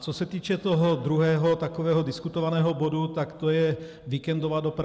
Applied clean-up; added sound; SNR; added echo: none; none; none; none.